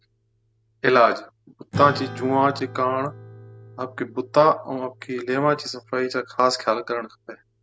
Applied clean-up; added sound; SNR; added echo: none; Acoustic guitar / Strum; 16 dB; none.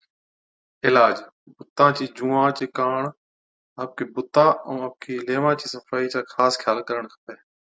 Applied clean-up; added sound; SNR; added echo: none; none; none; none.